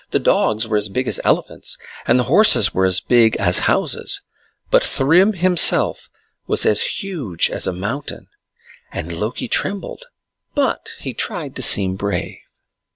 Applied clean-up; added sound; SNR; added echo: none; none; none; none.